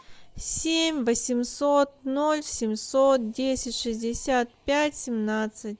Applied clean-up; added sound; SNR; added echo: none; none; none; none.